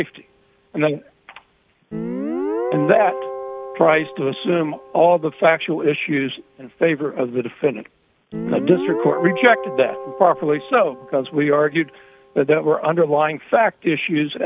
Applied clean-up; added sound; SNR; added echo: none; Guitar; 11 dB; none.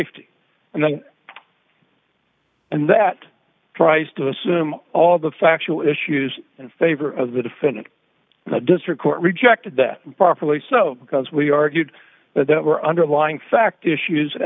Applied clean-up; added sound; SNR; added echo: none; none; none; none.